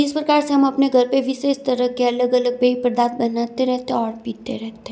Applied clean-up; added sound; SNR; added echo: none; none; none; none.